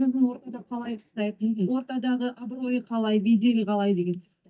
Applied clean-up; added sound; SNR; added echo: neural mask model DeepFilterNet 3.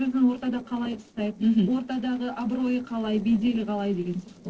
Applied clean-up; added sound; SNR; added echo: neural separator model SepFormer DNS4.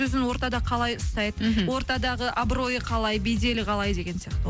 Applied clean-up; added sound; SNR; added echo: none; none; none; none.